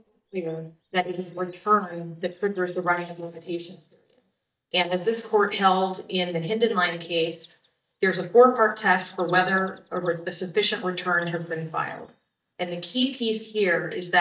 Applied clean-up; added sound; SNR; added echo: neural mask model DeepFilterNet 3.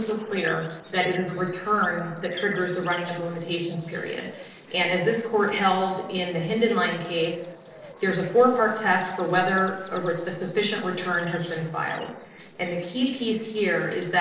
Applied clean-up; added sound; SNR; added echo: neural separator model SepFormer DNS4.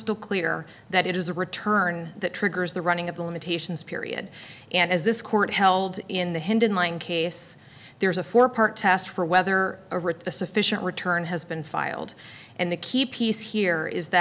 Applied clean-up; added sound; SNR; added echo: none; none; none; none.